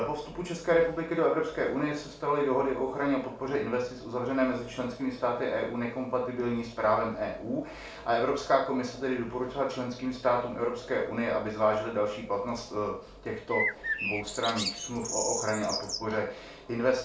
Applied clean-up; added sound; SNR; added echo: none; Bird; 4 dB; reverberation time 0.3 s.